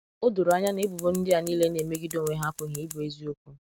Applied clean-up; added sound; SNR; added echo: none; Scissors; 15 dB; none.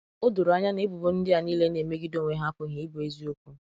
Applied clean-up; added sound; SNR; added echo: none; none; none; none.